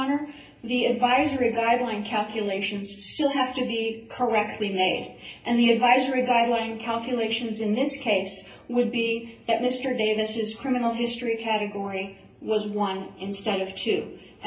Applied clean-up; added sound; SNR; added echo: none; none; none; reverberation time 0.3 s.